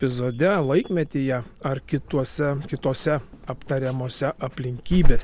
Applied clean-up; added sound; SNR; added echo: none; Alarm / Insect; 0 dB; none.